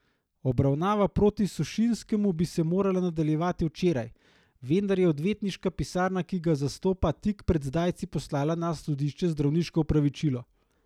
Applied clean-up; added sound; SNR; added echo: none; none; none; none.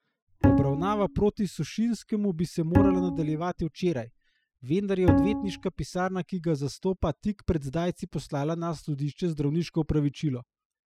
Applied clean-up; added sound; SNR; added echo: classical method spectral subtraction.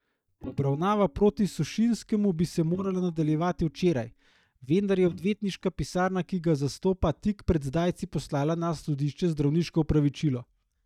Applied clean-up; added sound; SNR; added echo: neural mask model DeepFilterNet 3.